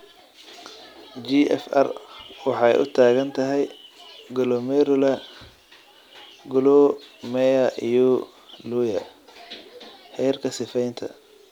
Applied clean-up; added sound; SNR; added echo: none; none; none; none.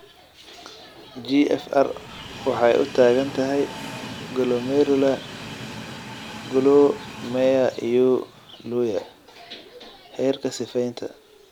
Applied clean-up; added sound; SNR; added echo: none; Train; 16 dB; none.